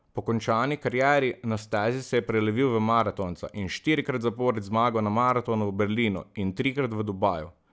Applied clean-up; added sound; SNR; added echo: none; none; none; none.